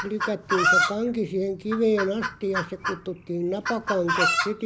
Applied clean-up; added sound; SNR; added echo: none; Chicken, rooster; 1 dB; none.